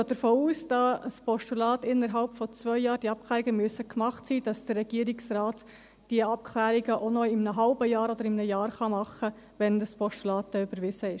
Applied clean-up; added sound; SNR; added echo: none; none; none; none.